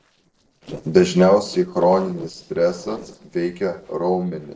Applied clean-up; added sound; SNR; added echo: neural separator model SepFormer DNS4.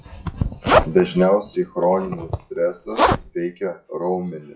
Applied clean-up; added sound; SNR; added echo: classical method WPE with log-MMSE.